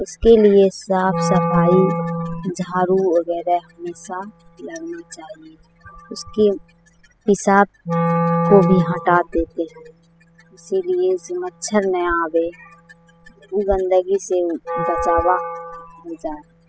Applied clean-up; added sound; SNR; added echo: classical method spectral subtraction.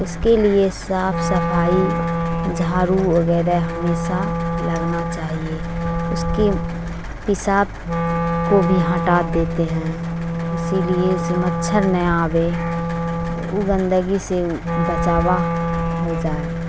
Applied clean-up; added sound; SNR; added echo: none; Wind instrument, woodwind instrument; 3 dB; none.